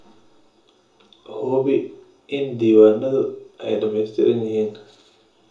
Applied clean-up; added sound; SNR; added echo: none; none; none; reverberation time 0.5 s.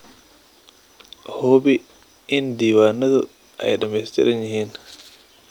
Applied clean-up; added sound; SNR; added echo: none; none; none; none.